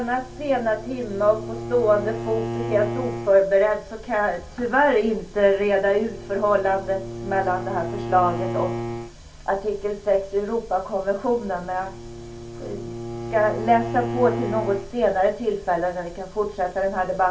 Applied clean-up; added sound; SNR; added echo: none; Bowed string instrument; 10 dB; reverberation time 0.3 s.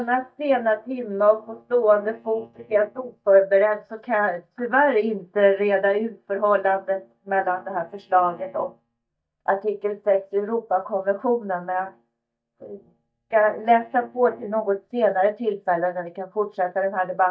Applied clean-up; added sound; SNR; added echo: neural mask model DeepFilterNet 3.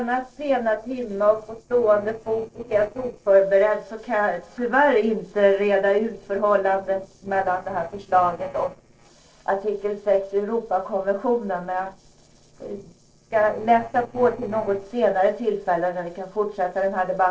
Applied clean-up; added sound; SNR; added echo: neural separator model SepFormer DNS4.